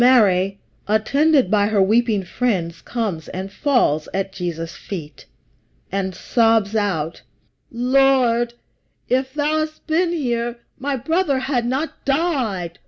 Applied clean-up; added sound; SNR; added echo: none; none; none; none.